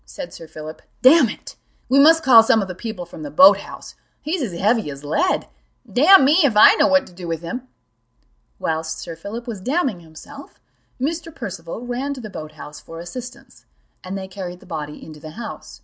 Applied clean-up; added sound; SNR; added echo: none; none; none; none.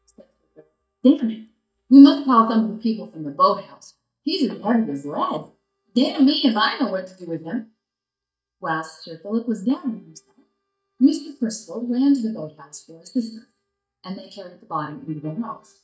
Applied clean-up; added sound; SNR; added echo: neural mask model DeepFilterNet 3.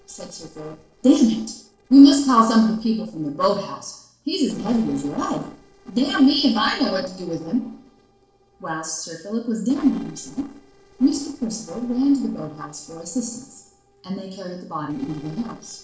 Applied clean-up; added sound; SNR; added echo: neural separator model SepFormer DNS4.